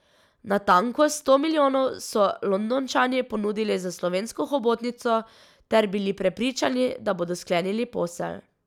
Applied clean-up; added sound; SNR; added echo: none; none; none; none.